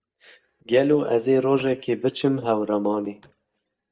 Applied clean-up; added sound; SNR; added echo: neural mask model DeepFilterNet 3.